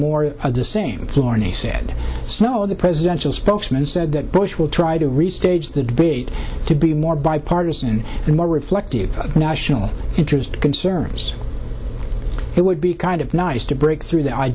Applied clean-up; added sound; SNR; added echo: none; none; none; none.